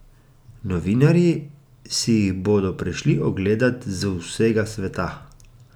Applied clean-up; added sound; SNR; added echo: none; none; none; none.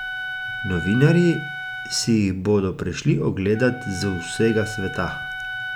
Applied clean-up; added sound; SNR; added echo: none; Wind instrument, woodwind instrument; 10 dB; none.